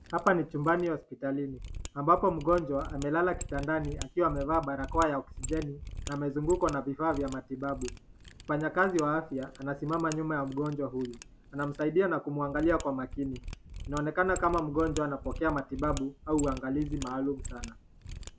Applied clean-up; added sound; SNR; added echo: none; Mechanisms; 11 dB; none.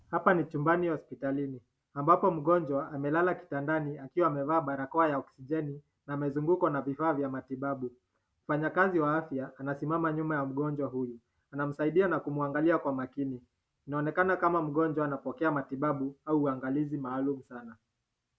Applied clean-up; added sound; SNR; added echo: none; none; none; none.